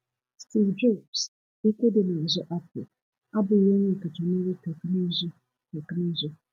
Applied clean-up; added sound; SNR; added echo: none; none; none; none.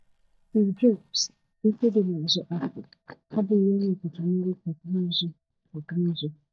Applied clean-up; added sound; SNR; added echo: neural mask model DeepFilterNet 3.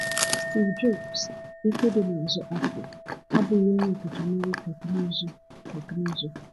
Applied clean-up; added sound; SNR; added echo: none; Chewing, mastication + Chink, clink; 6 dB; none.